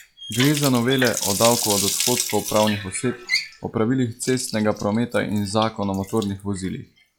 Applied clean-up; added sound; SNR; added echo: classical method log-MMSE.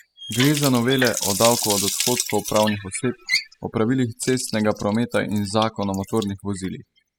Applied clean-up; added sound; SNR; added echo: classical method spectral subtraction.